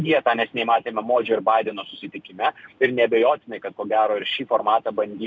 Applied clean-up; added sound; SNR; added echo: none; none; none; none.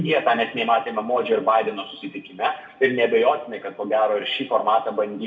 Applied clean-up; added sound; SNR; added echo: none; none; none; reverberation time 0.5 s.